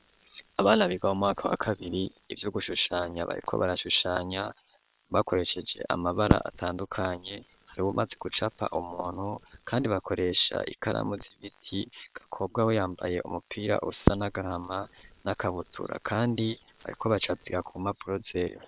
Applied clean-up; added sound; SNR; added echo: neural separator model SepFormer WHAM!.